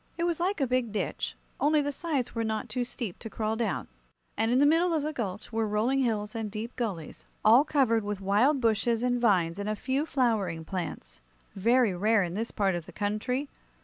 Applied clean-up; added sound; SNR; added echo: none; none; none; none.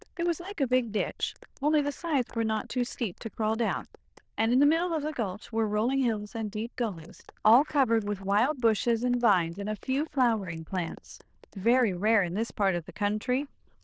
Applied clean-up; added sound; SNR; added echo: neural diffusion model UNIVERSE++.